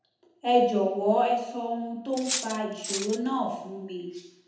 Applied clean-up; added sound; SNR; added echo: none; Cutlery, silverware; 6 dB; reverberation time 0.8 s.